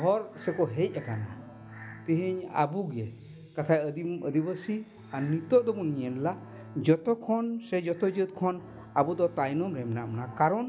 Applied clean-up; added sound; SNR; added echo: none; Bowed string instrument; 19 dB; none.